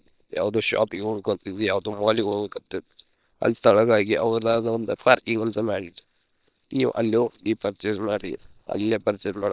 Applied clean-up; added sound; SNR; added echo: neural separator model SepFormer WHAM!.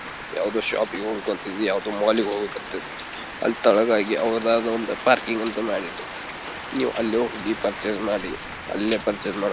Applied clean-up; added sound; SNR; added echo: none; Rain; 10 dB; none.